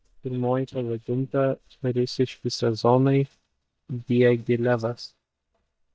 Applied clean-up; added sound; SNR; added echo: neural mask model DeepFilterNet 3.